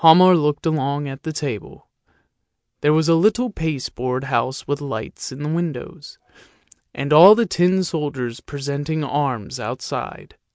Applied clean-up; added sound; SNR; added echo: none; none; none; none.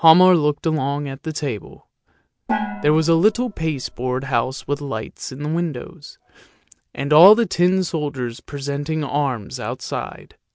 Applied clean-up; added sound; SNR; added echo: none; Gong; 10 dB; none.